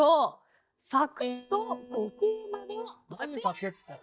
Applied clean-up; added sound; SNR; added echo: neural mask model DeepFilterNet 3.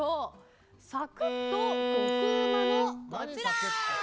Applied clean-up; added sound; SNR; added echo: none; Bowed string instrument; -3 dB; none.